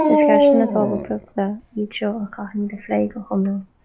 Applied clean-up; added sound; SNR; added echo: none; Dog; -2 dB; none.